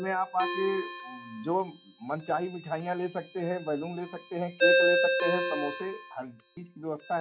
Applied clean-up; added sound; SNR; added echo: classical method log-MMSE.